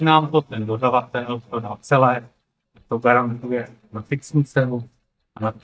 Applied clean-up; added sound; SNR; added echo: neural mask model DeepFilterNet 3.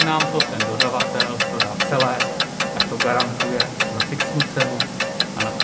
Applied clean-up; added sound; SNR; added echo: none; Clock; -3 dB; reverberation time 1.0 s.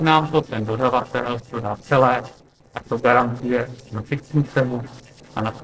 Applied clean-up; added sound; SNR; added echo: neural separator model SepFormer DNS4.